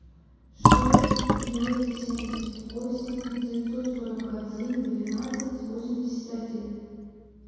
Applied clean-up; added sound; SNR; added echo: none; Fill (with liquid); -3 dB; reverberation time 1.9 s.